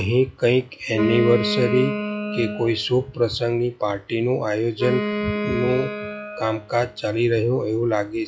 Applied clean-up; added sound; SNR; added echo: classical method log-MMSE.